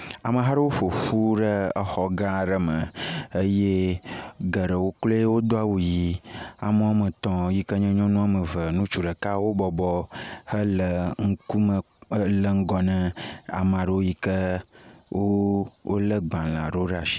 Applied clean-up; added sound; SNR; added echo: none; none; none; none.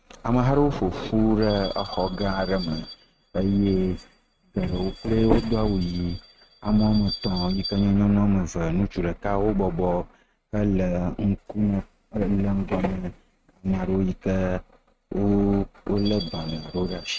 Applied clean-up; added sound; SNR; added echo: neural mask model RNNoise.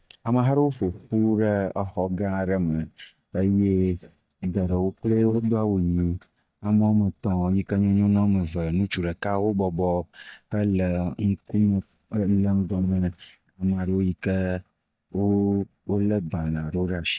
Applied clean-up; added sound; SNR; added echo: neural mask model DeepFilterNet 3.